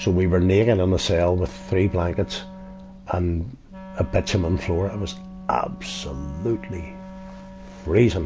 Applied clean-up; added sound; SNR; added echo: none; Wind instrument, woodwind instrument; 16 dB; none.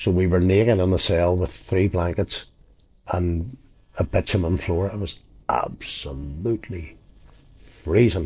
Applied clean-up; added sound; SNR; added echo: neural separator model SepFormer DNS4.